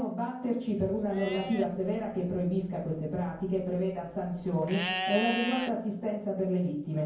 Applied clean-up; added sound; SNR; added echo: none; Livestock, farm animals, working animals; 10 dB; reverberation time 0.9 s.